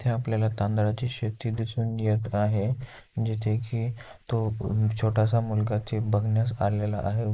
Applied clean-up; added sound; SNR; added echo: neural mask model Resemble Enhance denoiser.